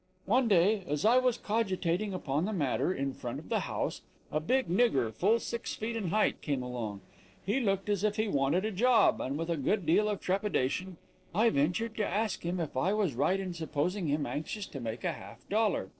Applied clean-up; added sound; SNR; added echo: neural separator model SepFormer DNS4.